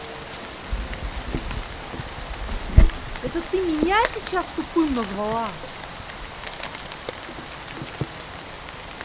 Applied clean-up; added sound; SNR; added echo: none; Rain; -3 dB; none.